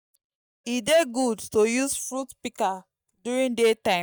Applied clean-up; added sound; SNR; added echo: neural mask model DeepFilterNet 3.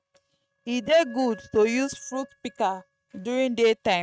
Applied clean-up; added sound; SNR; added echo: neural mask model RNNoise.